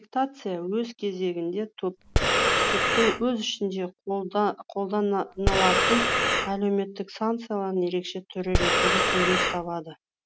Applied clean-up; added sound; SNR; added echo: none; Breathing; -4 dB; none.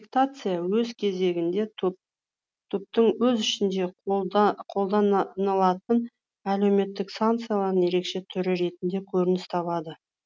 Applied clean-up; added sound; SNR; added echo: none; none; none; none.